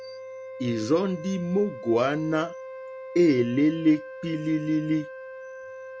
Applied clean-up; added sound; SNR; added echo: none; Wind instrument, woodwind instrument; 13 dB; none.